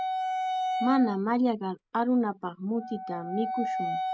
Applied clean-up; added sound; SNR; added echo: none; Wind instrument, woodwind instrument; 4 dB; none.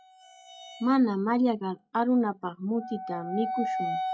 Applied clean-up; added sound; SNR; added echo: classical method log-MMSE.